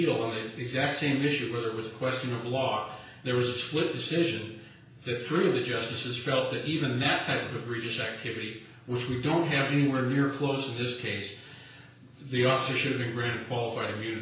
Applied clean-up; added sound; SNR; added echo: none; none; none; reverberation time 0.5 s.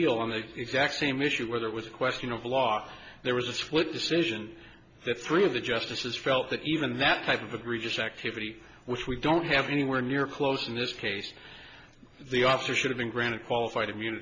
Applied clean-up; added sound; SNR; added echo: none; none; none; none.